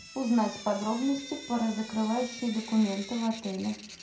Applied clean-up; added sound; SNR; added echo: none; Drip / Sink (filling or washing); 15 dB; reverberation time 0.4 s.